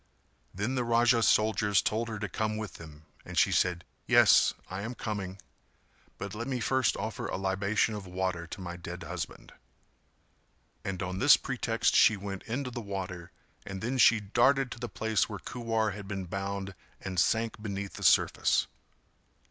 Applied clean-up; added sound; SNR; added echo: none; none; none; none.